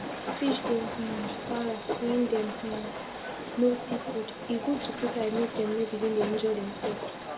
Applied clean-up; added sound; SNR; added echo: none; Train; 5 dB; none.